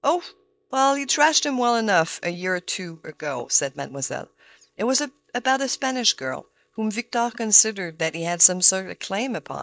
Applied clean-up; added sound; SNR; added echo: neural mask model DeepFilterNet 3.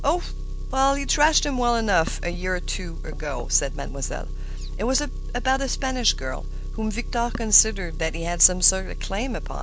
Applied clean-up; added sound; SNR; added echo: none; Engine; 4 dB; none.